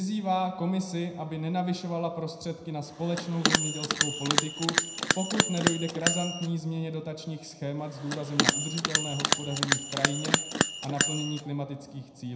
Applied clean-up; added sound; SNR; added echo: none; Bell; -3 dB; reverberation time 0.8 s.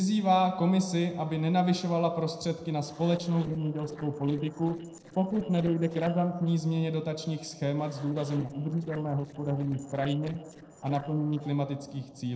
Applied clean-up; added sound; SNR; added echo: neural separator model SepFormer DNS4.